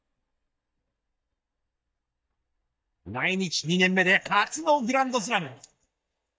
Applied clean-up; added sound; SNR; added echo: neural mask model DeepFilterNet 3.